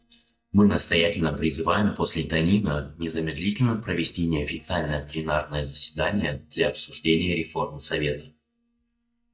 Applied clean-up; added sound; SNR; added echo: neural mask model DeepFilterNet 3.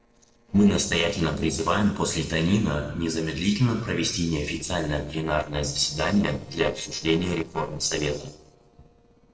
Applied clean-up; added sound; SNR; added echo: neural separator model SepFormer DNS4.